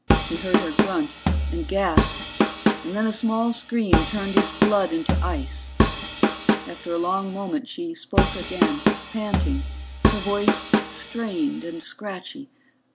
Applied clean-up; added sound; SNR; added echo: none; Drum kit; -4 dB; none.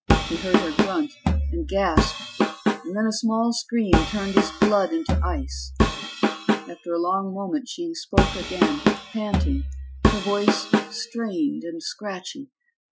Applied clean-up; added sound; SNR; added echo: classical method Wiener filter.